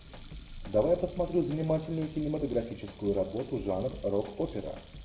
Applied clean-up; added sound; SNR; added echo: none; Sink (filling or washing) + Drum kit; 16 dB; none.